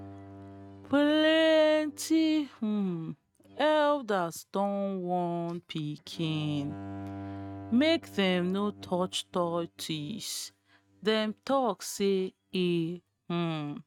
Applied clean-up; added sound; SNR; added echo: neural mask model RNNoise.